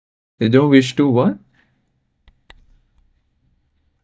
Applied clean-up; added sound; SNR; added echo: neural mask model DeepFilterNet 3.